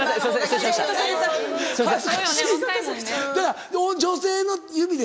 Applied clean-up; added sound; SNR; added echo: none; none; none; none.